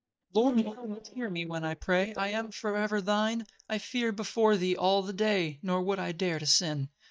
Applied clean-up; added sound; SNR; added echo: neural mask model DeepFilterNet 3.